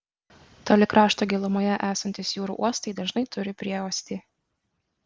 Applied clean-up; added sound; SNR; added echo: none; none; none; none.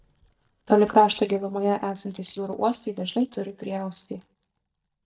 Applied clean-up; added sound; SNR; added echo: neural mask model DeepFilterNet 3.